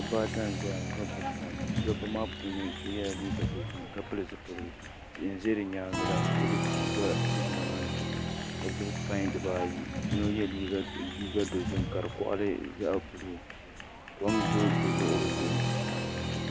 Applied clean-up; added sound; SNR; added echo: none; Applause; -2 dB; none.